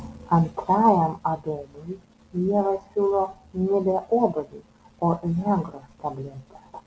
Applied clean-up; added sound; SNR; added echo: none; none; none; none.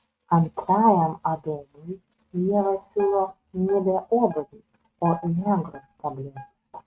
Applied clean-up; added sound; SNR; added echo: neural mask model RNNoise.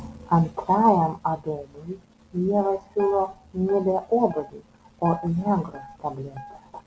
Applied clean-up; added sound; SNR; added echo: none; Guitar; 17 dB; none.